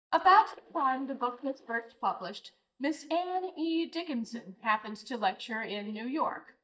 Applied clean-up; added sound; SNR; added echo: neural mask model DeepFilterNet 3.